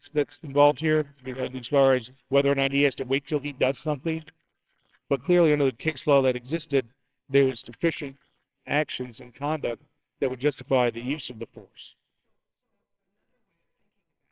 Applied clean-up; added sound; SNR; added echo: neural separator model SepFormer WHAMR!.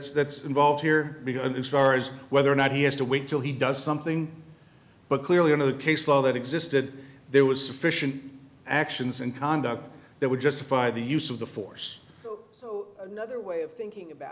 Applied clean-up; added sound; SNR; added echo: none; none; none; none.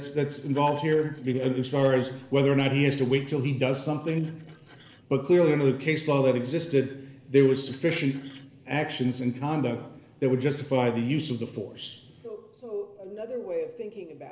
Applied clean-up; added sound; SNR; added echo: neural separator model SepFormer DNS4.